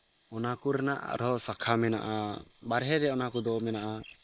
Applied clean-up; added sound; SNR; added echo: neural mask model Resemble Enhance denoiser.